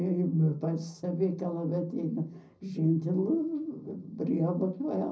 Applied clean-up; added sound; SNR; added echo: none; none; none; reverberation time 0.5 s.